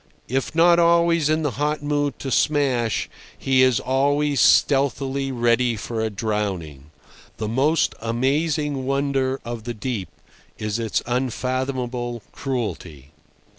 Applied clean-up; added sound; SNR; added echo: none; none; none; none.